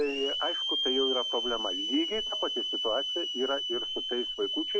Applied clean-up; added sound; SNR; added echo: none; Hiss / Alarm; 0 dB; none.